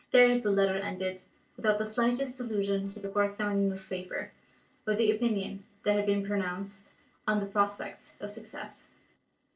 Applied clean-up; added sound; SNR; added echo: neural separator model SepFormer DNS4.